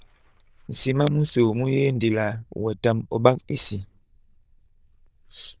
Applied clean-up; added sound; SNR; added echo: neural diffusion model UNIVERSE++.